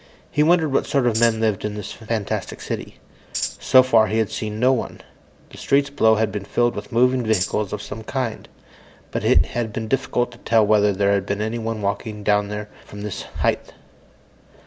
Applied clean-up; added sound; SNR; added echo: none; Tambourine; 8 dB; none.